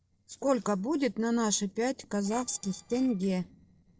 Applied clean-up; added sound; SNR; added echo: neural separator model SepFormer DNS4.